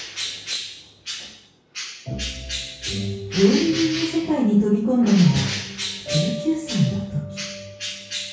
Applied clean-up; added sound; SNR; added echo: none; Bird; 9 dB; reverberation time 0.6 s.